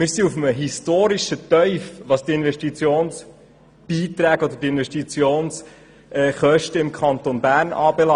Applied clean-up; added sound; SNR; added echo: none; none; none; none.